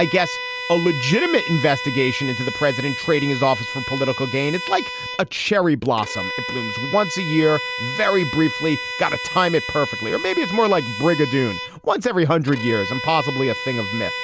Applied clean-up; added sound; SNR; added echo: none; Bowed string instrument; 8 dB; none.